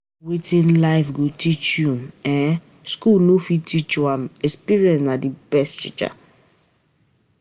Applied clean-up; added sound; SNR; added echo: none; none; none; none.